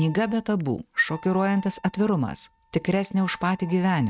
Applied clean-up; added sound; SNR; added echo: neural mask model RNNoise.